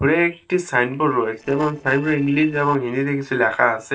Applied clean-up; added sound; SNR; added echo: neural separator model SepFormer DNS4.